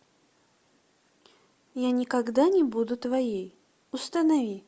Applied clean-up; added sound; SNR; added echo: none; none; none; none.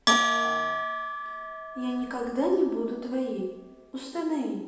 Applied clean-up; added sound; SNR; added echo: none; Bell; 0 dB; reverberation time 0.9 s.